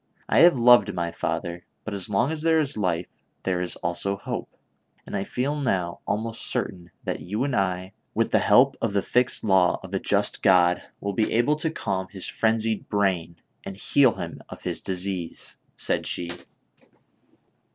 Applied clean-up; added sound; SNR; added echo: none; none; none; none.